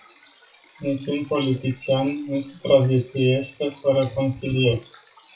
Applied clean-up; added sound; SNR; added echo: classical method WPE with log-MMSE.